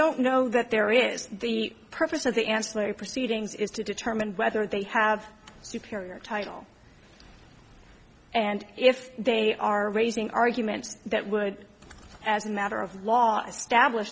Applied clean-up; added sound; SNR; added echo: none; none; none; none.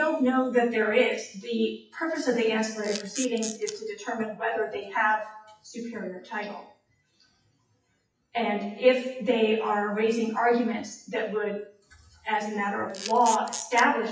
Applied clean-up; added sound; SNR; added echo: classical method WPE with log-MMSE.